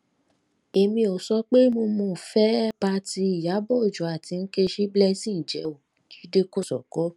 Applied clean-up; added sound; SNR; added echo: none; none; none; none.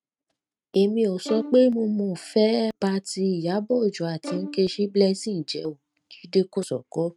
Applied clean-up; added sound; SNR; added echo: neural mask model RNNoise.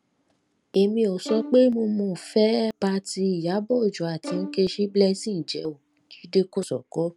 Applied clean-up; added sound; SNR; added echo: none; Bowed string instrument; 16 dB; none.